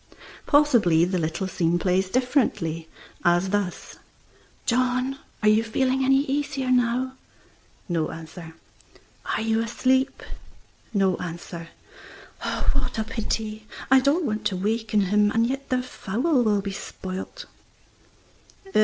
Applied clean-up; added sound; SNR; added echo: none; none; none; none.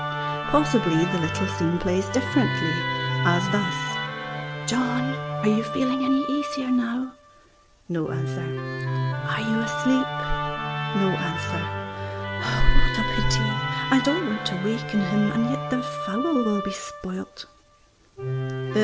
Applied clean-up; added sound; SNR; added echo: none; Musical instrument; 3 dB; none.